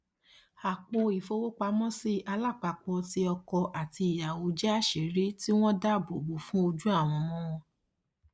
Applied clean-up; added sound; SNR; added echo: neural mask model Resemble Enhance denoiser.